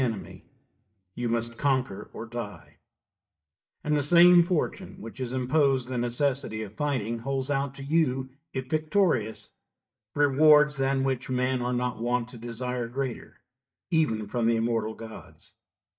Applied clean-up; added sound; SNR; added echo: neural mask model DeepFilterNet 3.